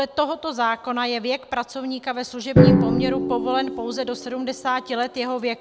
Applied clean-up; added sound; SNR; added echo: none; Drum; -1 dB; none.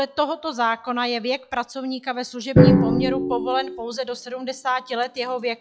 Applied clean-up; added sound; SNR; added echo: classical method log-MMSE.